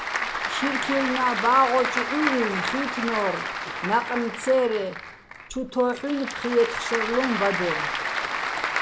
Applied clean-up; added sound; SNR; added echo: none; Applause / Crowd; 3 dB; none.